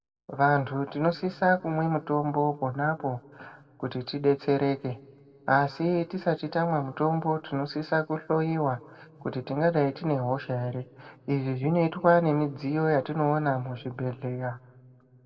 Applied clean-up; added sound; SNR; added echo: none; none; none; reverberation time 1.7 s.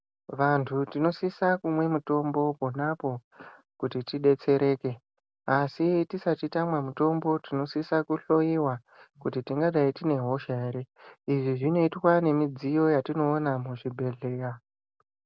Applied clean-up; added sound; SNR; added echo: none; none; none; none.